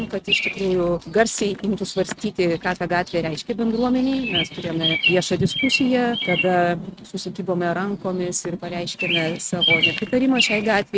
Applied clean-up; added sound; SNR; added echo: neural mask model RNNoise.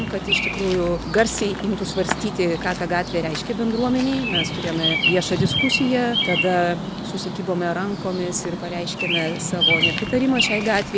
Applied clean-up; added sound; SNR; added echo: none; Bird vocalization, bird call, bird song; 2 dB; none.